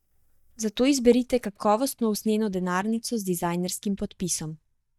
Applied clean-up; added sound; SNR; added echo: neural mask model DeepFilterNet 3.